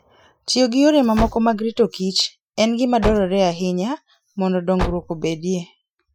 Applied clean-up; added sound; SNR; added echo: classical method Wiener filter.